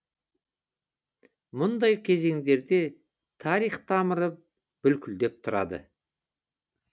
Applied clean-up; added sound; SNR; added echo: none; none; none; none.